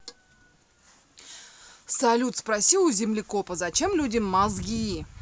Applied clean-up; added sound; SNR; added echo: none; none; none; none.